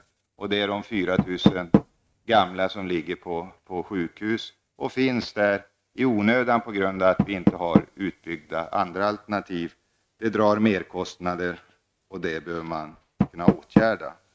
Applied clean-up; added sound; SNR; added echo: neural mask model RNNoise.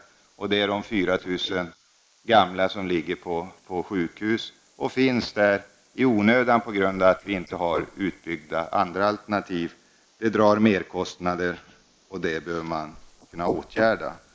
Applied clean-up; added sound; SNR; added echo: neural mask model Resemble Enhance denoiser.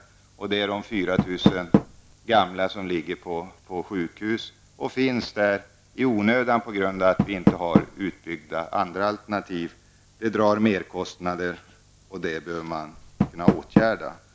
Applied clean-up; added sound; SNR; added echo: none; Door; 3 dB; none.